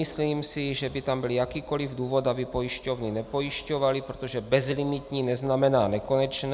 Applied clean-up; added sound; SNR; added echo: none; none; none; none.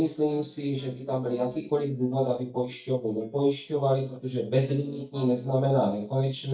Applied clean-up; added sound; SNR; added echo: neural mask model DeepFilterNet 3.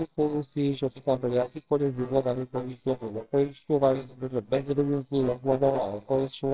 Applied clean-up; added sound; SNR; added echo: neural separator model SepFormer WHAMR!.